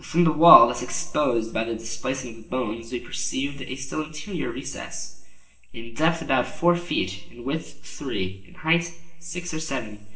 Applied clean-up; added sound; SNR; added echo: none; none; none; reverberation time 1.1 s.